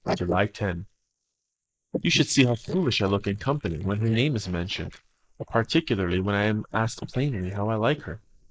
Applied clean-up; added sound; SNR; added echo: neural mask model Resemble Enhance denoiser.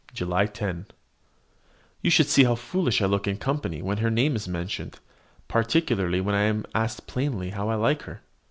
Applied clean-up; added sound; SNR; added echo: none; none; none; none.